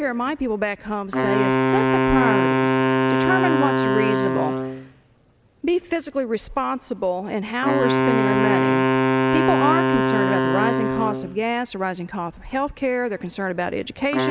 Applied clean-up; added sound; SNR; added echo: none; Wind instrument, woodwind instrument; -3 dB; none.